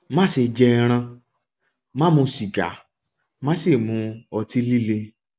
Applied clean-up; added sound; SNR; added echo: none; none; none; none.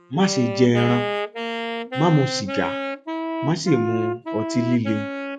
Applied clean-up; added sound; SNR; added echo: classical method log-MMSE.